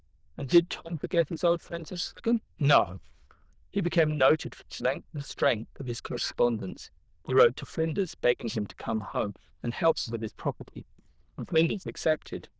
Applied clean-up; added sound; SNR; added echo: neural diffusion model UNIVERSE++.